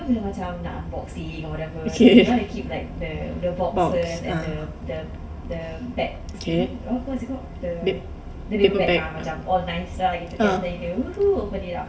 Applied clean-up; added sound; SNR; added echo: none; none; none; reverberation time 2.5 s.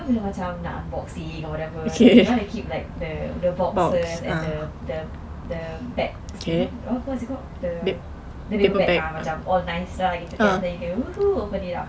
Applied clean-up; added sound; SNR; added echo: none; none; none; none.